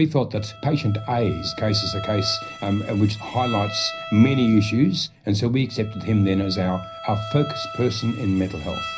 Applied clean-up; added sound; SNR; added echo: none; Bowed string instrument; 14 dB; reverberation time 0.4 s.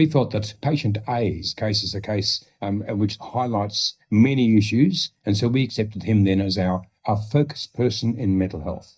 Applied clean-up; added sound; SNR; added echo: neural mask model DeepFilterNet 3.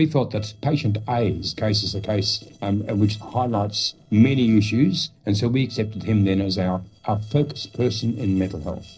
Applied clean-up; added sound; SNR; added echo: neural separator model SepFormer DNS4.